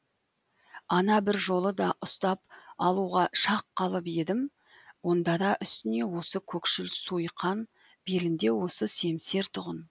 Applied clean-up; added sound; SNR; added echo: none; none; none; none.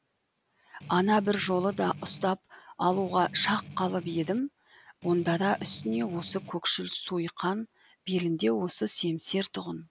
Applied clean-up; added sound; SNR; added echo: none; Strum; 15 dB; none.